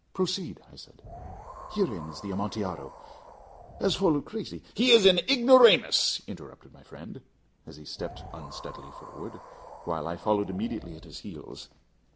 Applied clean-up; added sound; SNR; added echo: none; Wind; 17 dB; none.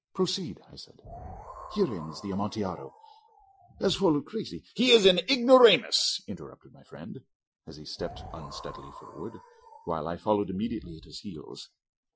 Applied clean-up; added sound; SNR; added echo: classical method Wiener filter.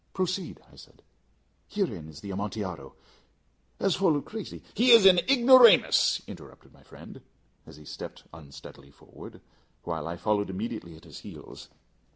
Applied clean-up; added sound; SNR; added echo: none; none; none; none.